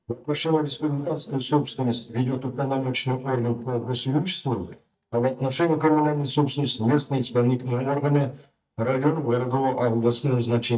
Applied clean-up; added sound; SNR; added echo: neural mask model DeepFilterNet 3.